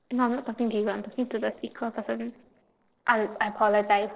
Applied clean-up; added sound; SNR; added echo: neural separator model SepFormer DNS4.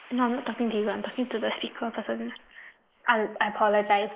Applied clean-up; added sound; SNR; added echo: neural mask model Resemble Enhance denoiser.